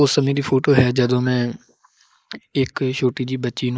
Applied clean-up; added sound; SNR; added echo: neural mask model Resemble Enhance denoiser.